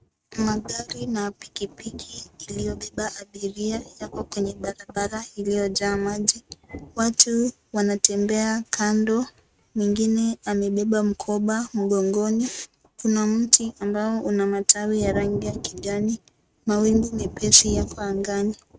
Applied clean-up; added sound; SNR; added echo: neural mask model RNNoise.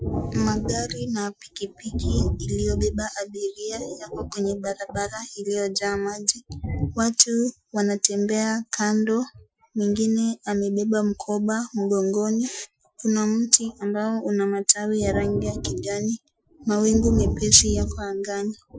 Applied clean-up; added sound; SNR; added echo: classical method Wiener filter.